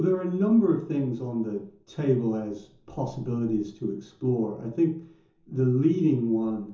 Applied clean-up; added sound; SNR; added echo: none; none; none; reverberation time 0.6 s.